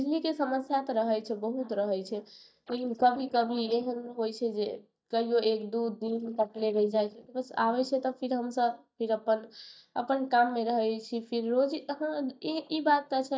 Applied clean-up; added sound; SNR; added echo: neural mask model DeepFilterNet 3.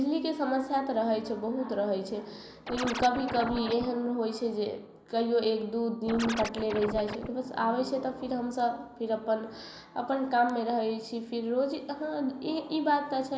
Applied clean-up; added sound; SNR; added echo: none; Scratching (performance technique); 7 dB; none.